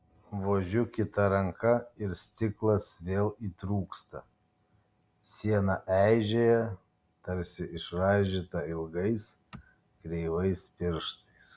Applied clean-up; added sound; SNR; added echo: none; none; none; none.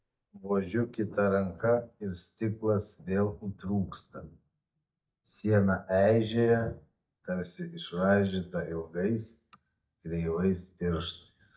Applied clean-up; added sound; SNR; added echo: neural mask model DeepFilterNet 3.